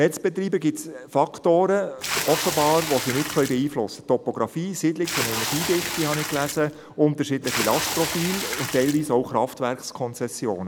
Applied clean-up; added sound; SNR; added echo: none; Water / Splash, splatter; 5 dB; none.